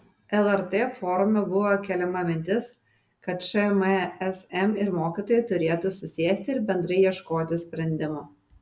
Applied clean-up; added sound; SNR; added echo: none; none; none; none.